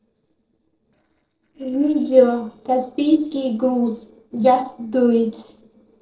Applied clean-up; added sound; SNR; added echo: neural separator model SepFormer DNS4.